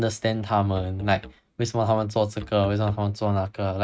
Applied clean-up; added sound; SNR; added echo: neural mask model RNNoise.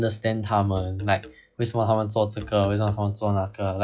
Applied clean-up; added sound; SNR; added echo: classical method log-MMSE.